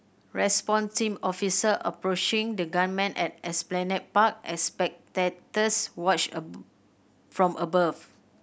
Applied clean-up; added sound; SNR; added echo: none; none; none; none.